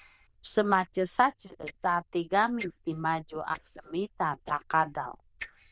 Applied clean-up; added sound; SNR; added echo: neural diffusion model UNIVERSE++.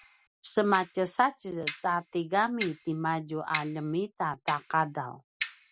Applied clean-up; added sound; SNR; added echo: none; Clock; 13 dB; none.